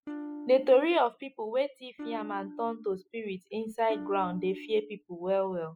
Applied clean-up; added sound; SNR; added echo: classical method spectral subtraction.